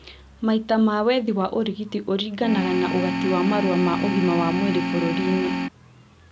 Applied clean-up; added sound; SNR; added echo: none; Organ; 1 dB; none.